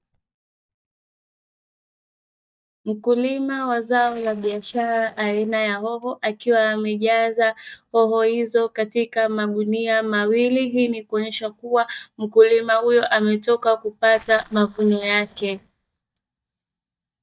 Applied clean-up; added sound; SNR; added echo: neural mask model DeepFilterNet 3.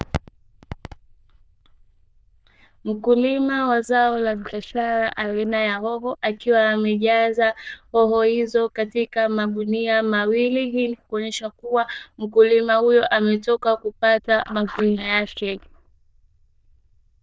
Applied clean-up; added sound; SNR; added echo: neural diffusion model UNIVERSE++.